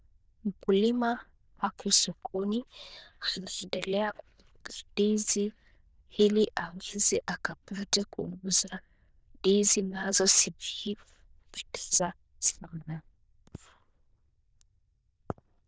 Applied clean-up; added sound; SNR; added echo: neural diffusion model UNIVERSE++.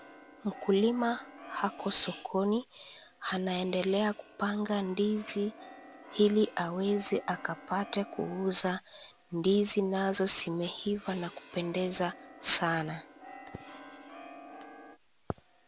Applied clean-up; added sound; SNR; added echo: none; Keyboard (musical); 20 dB; none.